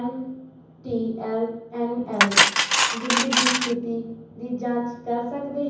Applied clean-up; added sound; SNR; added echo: none; Cutlery, silverware; -4 dB; reverberation time 0.9 s.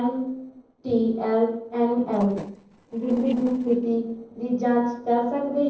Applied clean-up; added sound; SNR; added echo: neural separator model SepFormer DNS4.